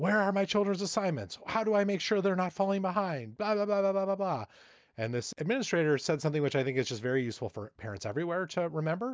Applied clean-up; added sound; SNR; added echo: none; none; none; none.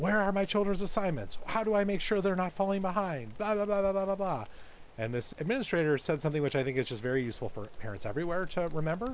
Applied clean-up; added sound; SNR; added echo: none; Insect; 9 dB; none.